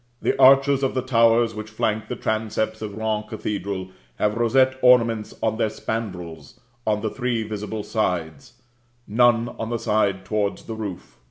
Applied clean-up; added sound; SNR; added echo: none; none; none; none.